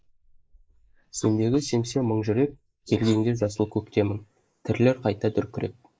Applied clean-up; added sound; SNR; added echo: neural mask model Resemble Enhance denoiser.